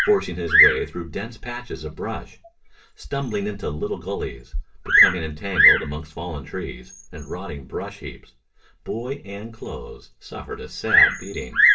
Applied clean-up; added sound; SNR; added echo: none; Bird vocalization, bird call, bird song; -4 dB; reverberation time 0.2 s.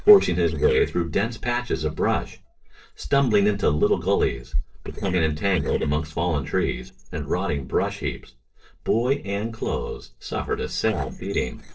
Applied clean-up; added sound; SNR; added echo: neural separator model SepFormer DNS4.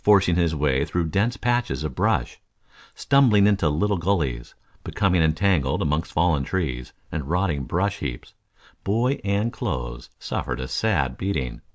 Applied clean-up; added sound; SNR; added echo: none; none; none; none.